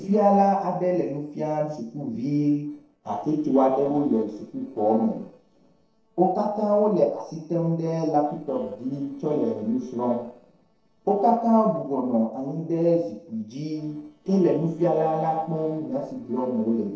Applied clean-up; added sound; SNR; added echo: neural separator model SepFormer DNS4.